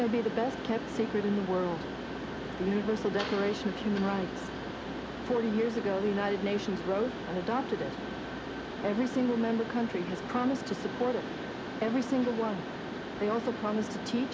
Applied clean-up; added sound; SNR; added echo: none; Mechanisms; 6 dB; none.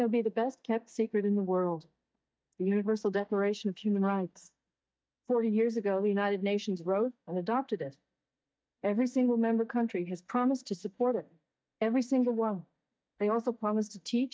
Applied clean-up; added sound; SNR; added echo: neural mask model DeepFilterNet 3.